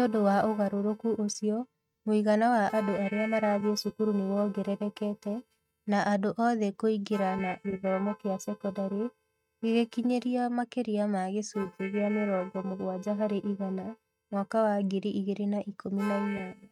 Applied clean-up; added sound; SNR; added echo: neural mask model RNNoise.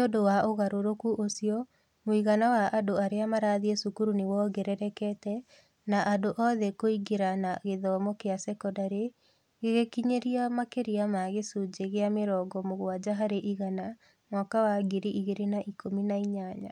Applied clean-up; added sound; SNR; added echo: none; none; none; none.